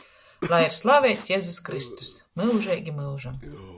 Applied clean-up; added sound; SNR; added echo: none; Respiratory sounds; 14 dB; none.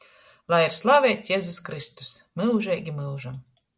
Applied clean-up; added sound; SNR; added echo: none; none; none; none.